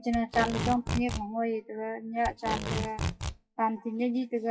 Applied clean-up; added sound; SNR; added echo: classical method WPE with log-MMSE.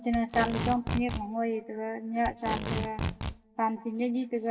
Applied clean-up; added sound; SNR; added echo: none; Packing tape, duct tape; 4 dB; reverberation time 1.4 s.